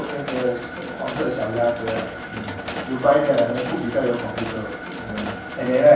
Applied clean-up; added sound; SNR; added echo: none; Mechanisms; 9 dB; reverberation time 0.7 s.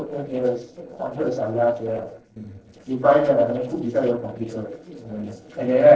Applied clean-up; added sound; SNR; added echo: neural separator model SepFormer DNS4.